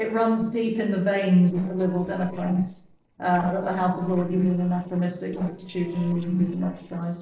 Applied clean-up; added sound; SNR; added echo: neural separator model SepFormer DNS4.